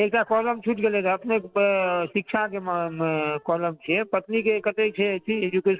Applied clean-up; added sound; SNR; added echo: neural separator model SepFormer DNS4.